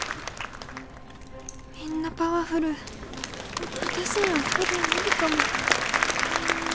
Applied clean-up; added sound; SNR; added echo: none; Applause / Crowd; -2 dB; none.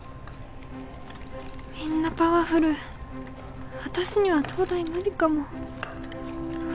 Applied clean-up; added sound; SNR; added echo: none; none; none; none.